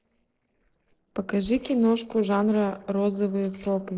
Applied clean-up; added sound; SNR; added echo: neural separator model SepFormer DNS4.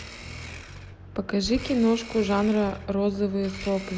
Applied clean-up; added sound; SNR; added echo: none; Bass guitar + Domestic sounds, home sounds; 15 dB; none.